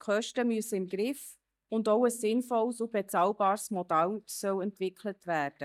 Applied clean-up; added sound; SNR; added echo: neural mask model DeepFilterNet 3.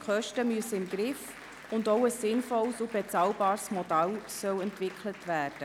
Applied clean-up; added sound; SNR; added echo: none; Applause; 18 dB; none.